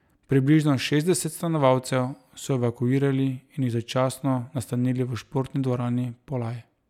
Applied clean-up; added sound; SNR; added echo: none; none; none; none.